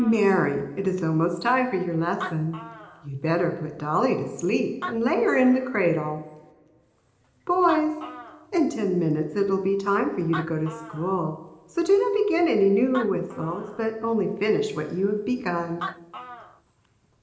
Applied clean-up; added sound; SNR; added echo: none; Animal; 18 dB; reverberation time 0.9 s.